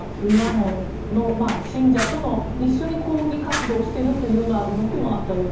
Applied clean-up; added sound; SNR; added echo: none; Fire; 6 dB; reverberation time 2.8 s.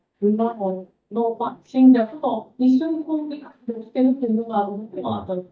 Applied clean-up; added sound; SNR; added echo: neural mask model DeepFilterNet 3.